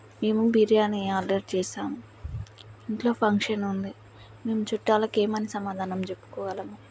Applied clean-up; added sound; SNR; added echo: none; none; none; none.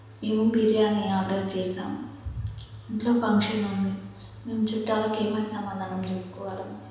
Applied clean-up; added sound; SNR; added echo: none; none; none; reverberation time 1.1 s.